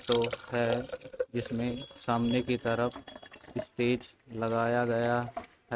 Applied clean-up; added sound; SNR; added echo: neural mask model RNNoise.